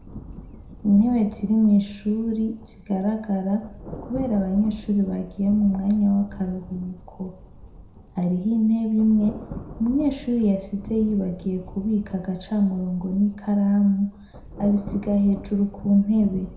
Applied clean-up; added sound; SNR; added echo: none; Thunder; 17 dB; reverberation time 0.5 s.